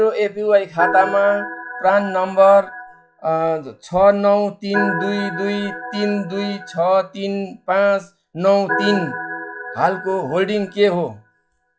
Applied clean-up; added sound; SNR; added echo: classical method log-MMSE.